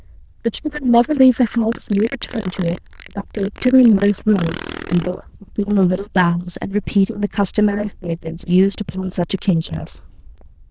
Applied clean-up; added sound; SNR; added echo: neural diffusion model UNIVERSE++.